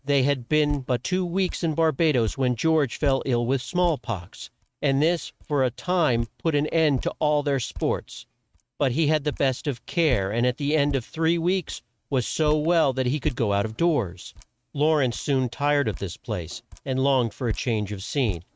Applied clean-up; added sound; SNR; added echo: neural mask model RNNoise.